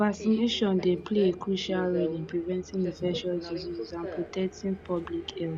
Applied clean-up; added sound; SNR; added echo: none; Subway, metro, underground; 12 dB; none.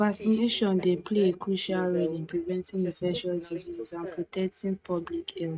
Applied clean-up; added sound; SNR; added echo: neural mask model RNNoise.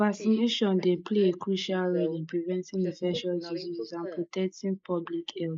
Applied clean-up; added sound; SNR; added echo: neural mask model Resemble Enhance denoiser.